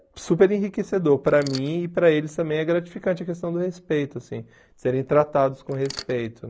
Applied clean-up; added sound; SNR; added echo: neural mask model Resemble Enhance denoiser.